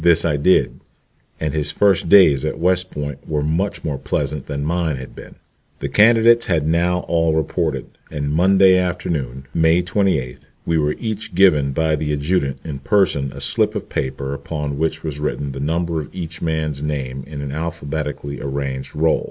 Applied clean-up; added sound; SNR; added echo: none; none; none; none.